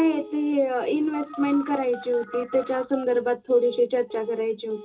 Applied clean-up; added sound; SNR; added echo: none; Telephone; 18 dB; reverberation time 0.2 s.